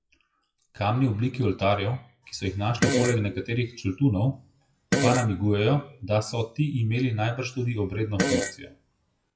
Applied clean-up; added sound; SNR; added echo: classical method WPE with log-MMSE.